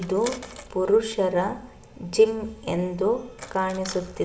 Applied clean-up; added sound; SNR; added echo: none; Coin (dropping); 19 dB; reverberation time 0.9 s.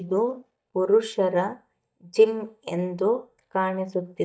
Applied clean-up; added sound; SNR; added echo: neural mask model DeepFilterNet 3.